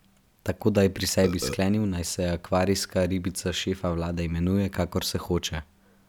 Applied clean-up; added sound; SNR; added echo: none; Burping, eructation; 6 dB; none.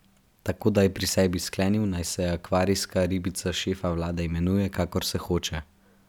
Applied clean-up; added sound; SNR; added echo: none; none; none; none.